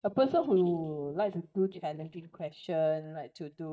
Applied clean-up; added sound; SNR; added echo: neural mask model DeepFilterNet 3.